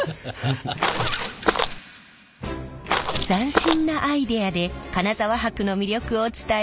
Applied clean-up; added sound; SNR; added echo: none; Walk, footsteps; -1 dB; none.